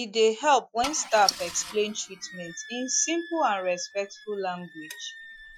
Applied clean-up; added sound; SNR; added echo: classical method Wiener filter.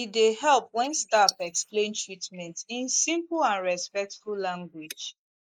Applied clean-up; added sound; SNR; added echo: neural mask model Resemble Enhance denoiser.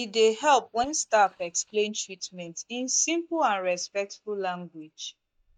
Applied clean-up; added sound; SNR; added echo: neural mask model DeepFilterNet 3.